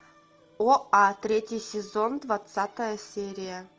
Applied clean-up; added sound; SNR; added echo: none; none; none; none.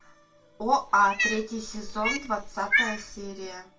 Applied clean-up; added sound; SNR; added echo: none; Cat; 1 dB; reverberation time 0.2 s.